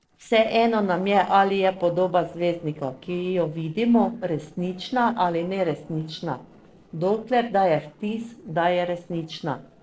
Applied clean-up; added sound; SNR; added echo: neural separator model SepFormer DNS4.